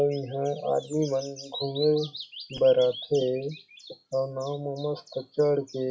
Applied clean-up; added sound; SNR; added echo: classical method WPE with log-MMSE.